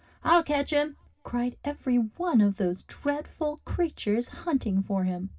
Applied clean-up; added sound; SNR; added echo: none; none; none; reverberation time 0.4 s.